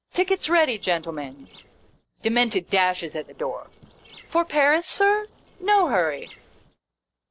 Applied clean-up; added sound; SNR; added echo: neural separator model SepFormer DNS4.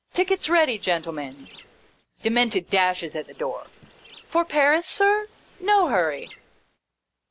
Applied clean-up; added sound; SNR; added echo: neural mask model Resemble Enhance denoiser.